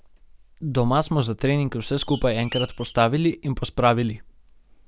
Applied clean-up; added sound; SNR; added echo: none; Bird; 14 dB; none.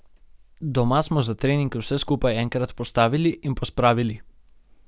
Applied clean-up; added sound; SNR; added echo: none; none; none; none.